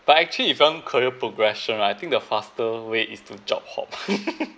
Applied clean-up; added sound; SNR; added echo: none; none; none; none.